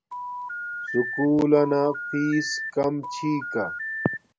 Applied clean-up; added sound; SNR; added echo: none; Telephone; 7 dB; none.